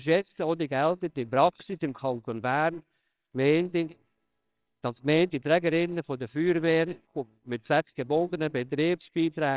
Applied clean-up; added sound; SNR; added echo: neural separator model SepFormer WHAMR!.